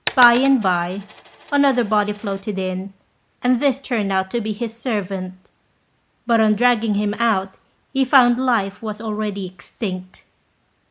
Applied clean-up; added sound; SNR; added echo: none; Coin (dropping); 14 dB; none.